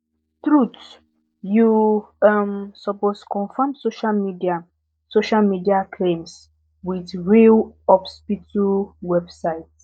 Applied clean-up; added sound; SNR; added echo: neural mask model DeepFilterNet 3.